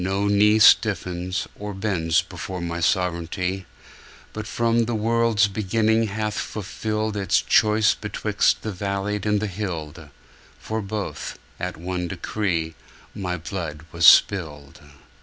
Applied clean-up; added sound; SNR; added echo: none; none; none; none.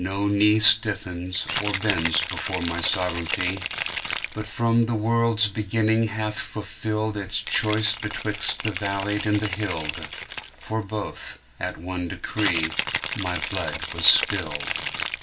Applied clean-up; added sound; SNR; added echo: none; Rattle (instrument); 6 dB; reverberation time 0.2 s.